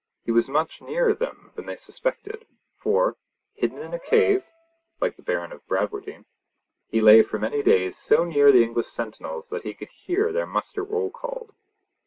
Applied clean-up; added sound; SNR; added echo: none; Brass instrument; 17 dB; none.